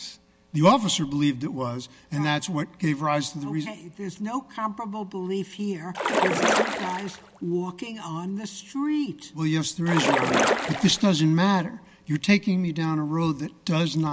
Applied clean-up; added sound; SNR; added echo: none; Splash, splatter; 0 dB; none.